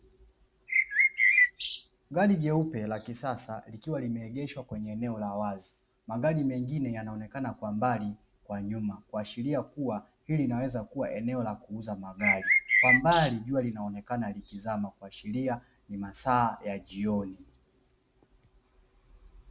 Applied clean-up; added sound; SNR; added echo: none; Bird; -4 dB; none.